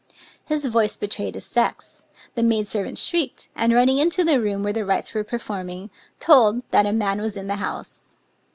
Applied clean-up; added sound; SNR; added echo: none; none; none; none.